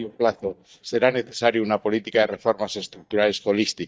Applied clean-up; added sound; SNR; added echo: neural mask model DeepFilterNet 3.